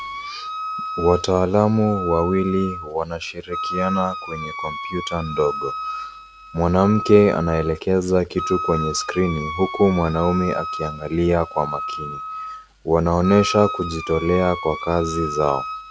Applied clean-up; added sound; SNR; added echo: none; Wind instrument, woodwind instrument; 9 dB; none.